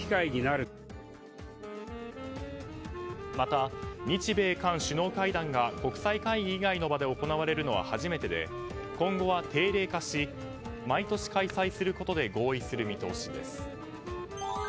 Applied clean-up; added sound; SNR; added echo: none; Wind instrument, woodwind instrument; 12 dB; none.